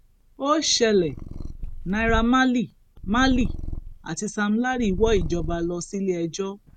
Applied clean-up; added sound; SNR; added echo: none; Purr; 8 dB; none.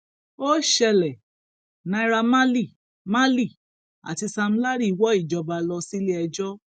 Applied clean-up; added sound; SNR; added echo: none; none; none; none.